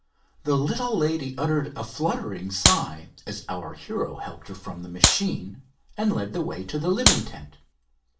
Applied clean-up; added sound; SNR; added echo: none; Clapping; -4 dB; reverberation time 0.3 s.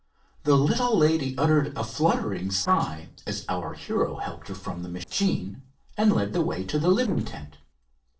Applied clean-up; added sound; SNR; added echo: neural separator model SepFormer DNS4.